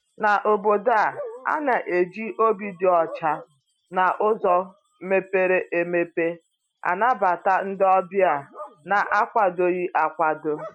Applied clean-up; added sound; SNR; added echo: classical method Wiener filter.